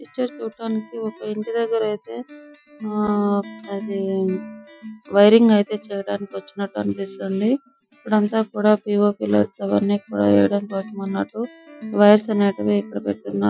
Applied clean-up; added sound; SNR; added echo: classical method Wiener filter.